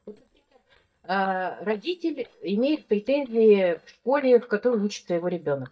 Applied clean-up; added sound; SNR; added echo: neural mask model DeepFilterNet 3.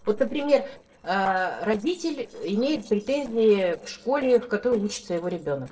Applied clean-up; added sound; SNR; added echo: neural separator model SepFormer DNS4.